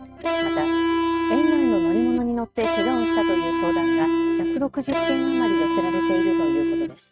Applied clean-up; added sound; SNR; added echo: neural mask model RNNoise.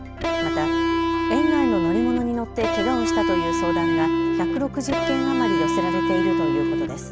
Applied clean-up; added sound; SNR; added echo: none; Electric guitar; -4 dB; none.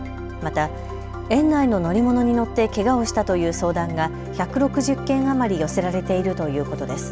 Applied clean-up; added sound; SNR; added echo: none; none; none; none.